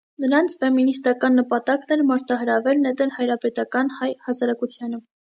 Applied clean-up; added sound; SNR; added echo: none; none; none; none.